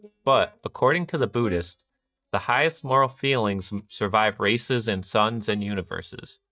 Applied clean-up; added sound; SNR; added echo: neural mask model DeepFilterNet 3.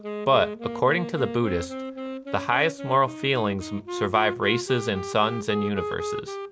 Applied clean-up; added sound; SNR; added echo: none; Wind instrument, woodwind instrument; 8 dB; none.